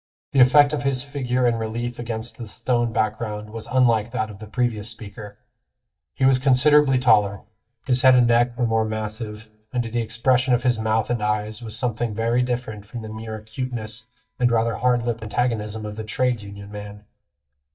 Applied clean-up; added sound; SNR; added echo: neural mask model DeepFilterNet 3.